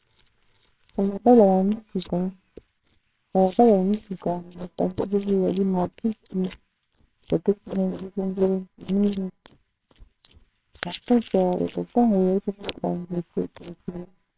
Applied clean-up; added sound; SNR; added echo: neural separator model SepFormer WHAMR!.